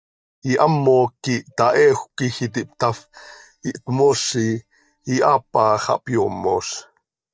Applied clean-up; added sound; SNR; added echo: neural mask model DeepFilterNet 3.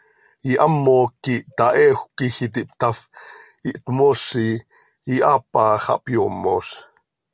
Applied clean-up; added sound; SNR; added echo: none; none; none; none.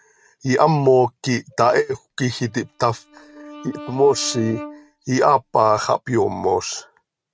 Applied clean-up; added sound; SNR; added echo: neural mask model RNNoise.